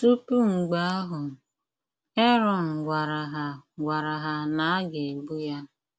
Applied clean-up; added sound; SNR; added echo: none; none; none; none.